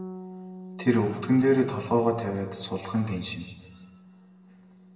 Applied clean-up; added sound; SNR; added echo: none; Bass guitar; 16 dB; reverberation time 1.2 s.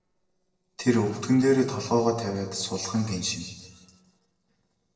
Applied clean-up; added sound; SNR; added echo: neural separator model SepFormer DNS4.